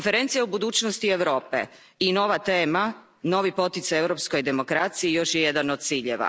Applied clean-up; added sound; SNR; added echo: none; none; none; none.